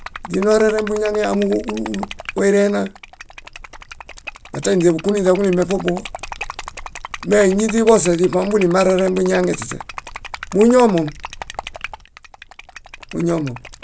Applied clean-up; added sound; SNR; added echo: none; Liquid; 14 dB; none.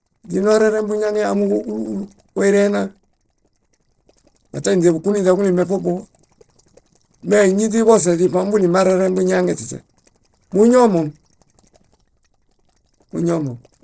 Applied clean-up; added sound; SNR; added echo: neural separator model SepFormer DNS4.